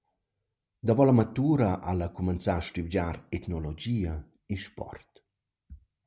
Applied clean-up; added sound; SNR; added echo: none; none; none; none.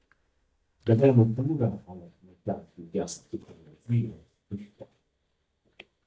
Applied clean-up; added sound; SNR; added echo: neural mask model DeepFilterNet 3.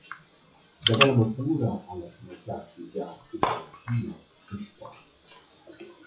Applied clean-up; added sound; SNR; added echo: classical method WPE with log-MMSE.